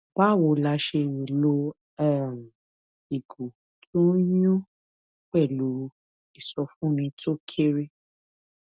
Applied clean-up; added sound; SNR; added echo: none; none; none; none.